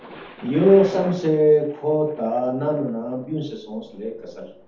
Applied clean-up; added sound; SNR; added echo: none; Thunder; 19 dB; reverberation time 0.6 s.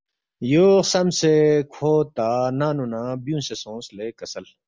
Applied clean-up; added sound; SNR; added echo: none; none; none; none.